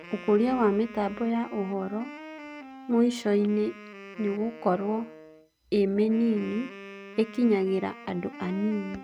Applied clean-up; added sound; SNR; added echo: none; Wind instrument, woodwind instrument; 16 dB; none.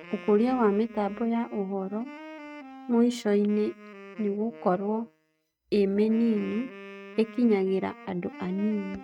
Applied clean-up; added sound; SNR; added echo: neural mask model RNNoise.